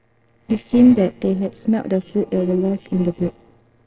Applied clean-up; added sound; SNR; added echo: neural separator model SepFormer DNS4.